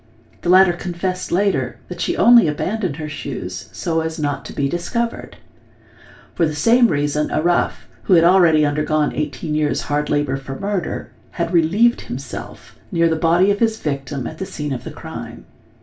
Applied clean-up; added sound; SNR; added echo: none; none; none; reverberation time 0.3 s.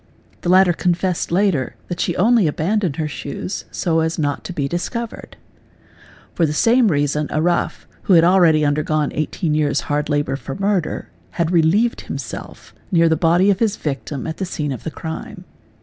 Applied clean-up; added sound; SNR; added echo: none; none; none; none.